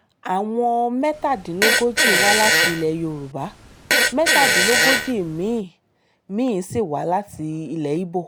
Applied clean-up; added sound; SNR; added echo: none; Fart; -3 dB; none.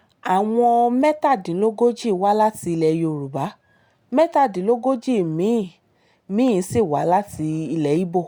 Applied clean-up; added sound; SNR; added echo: none; none; none; none.